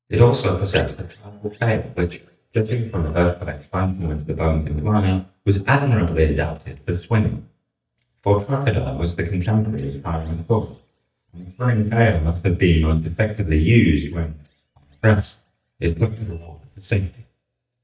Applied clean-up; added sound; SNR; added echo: neural mask model DeepFilterNet 3.